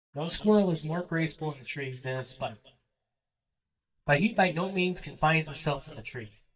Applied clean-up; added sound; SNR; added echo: neural mask model DeepFilterNet 3.